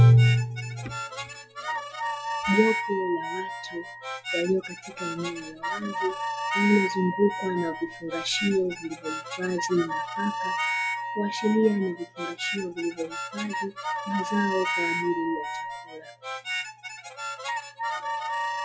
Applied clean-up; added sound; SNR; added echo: classical method log-MMSE.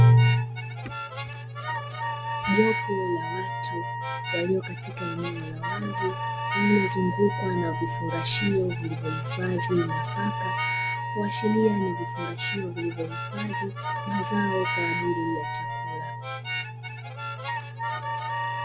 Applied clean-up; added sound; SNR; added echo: none; Harmonica + Wind instrument, woodwind instrument; 4 dB; none.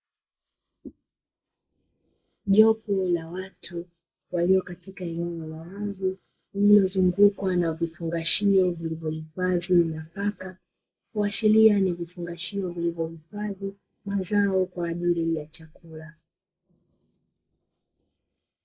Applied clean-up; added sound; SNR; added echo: neural mask model Resemble Enhance denoiser.